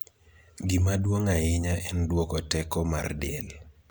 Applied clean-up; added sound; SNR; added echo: none; none; none; none.